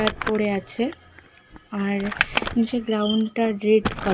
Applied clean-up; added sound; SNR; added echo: none; Crumpling, crinkling; 7 dB; none.